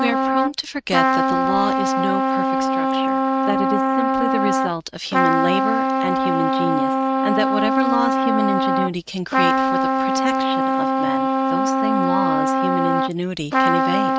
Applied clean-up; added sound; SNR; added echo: neural mask model RNNoise.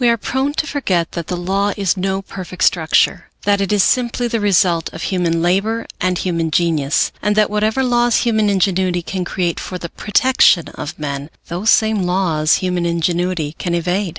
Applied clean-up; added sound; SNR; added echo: none; none; none; none.